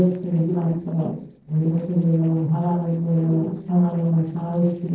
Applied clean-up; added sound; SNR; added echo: neural separator model SepFormer DNS4.